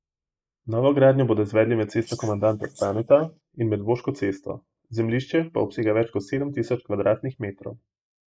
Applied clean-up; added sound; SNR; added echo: neural mask model Resemble Enhance denoiser.